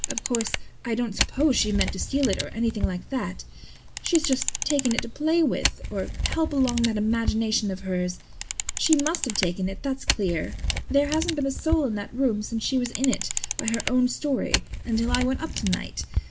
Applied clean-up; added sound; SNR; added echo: none; Camera; 4 dB; none.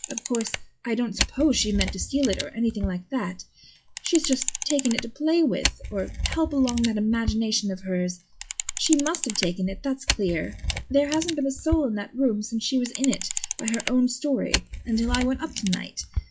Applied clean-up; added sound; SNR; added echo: classical method log-MMSE.